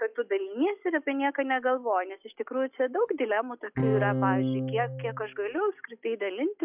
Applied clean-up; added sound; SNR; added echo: classical method log-MMSE.